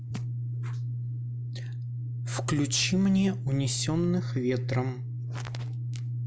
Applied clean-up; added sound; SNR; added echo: none; none; none; none.